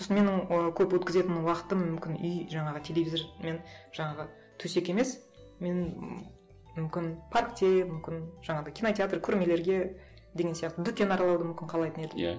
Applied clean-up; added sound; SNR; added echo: none; none; none; reverberation time 0.5 s.